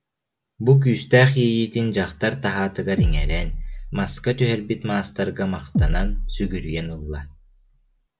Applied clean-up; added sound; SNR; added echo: none; Bass drum; 3 dB; none.